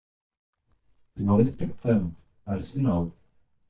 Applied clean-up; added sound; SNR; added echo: neural mask model DeepFilterNet 3.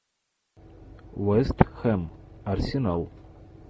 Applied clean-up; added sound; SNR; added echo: none; none; none; none.